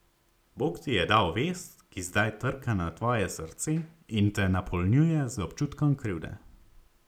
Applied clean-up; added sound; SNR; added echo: none; none; none; none.